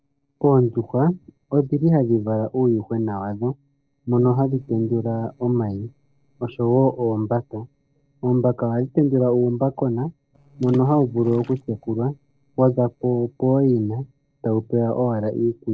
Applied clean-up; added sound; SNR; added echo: neural separator model SepFormer DNS4.